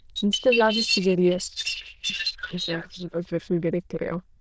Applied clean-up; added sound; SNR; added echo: neural diffusion model UNIVERSE++.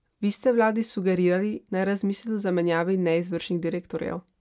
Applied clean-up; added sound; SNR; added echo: none; none; none; none.